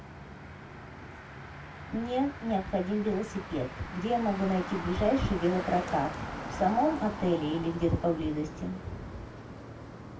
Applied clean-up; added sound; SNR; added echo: none; Motor vehicle (road); 9 dB; reverberation time 0.2 s.